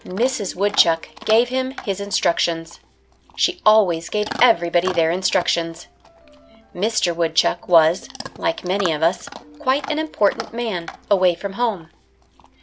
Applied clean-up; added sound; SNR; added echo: none; Chewing, mastication / Dog; 16 dB; none.